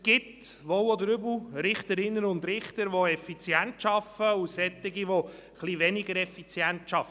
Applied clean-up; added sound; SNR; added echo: none; none; none; none.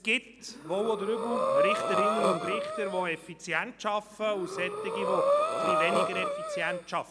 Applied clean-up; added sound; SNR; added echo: none; Breathing; -3 dB; none.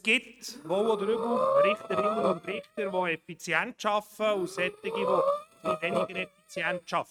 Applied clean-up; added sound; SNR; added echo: neural mask model RNNoise.